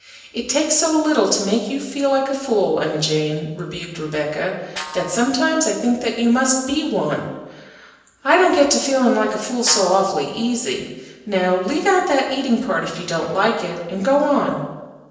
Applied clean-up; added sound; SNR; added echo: neural separator model SepFormer DNS4.